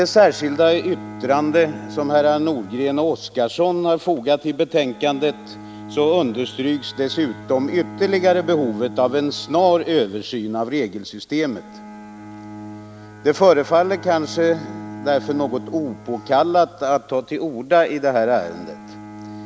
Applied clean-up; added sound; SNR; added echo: none; Bowed string instrument; 17 dB; none.